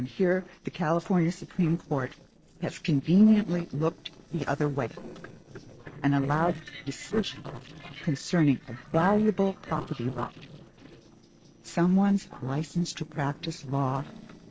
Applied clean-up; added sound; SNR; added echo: neural separator model SepFormer DNS4.